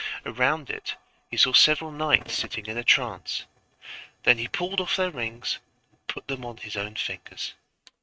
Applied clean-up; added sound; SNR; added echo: neural mask model RNNoise.